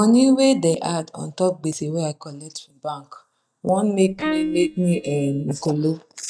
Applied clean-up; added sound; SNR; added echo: neural mask model DeepFilterNet 3.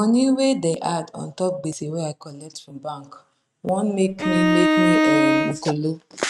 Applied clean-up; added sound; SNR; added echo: neural mask model RNNoise.